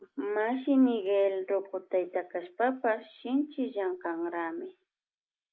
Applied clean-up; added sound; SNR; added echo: neural mask model Resemble Enhance denoiser.